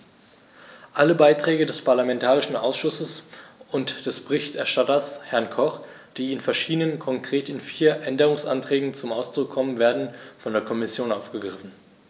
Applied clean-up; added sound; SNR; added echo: none; none; none; none.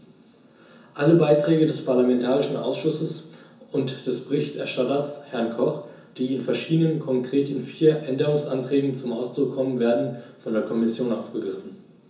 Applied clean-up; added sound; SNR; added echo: none; none; none; reverberation time 0.6 s.